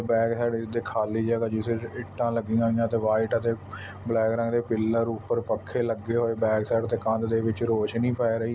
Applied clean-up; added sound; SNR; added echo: none; none; none; none.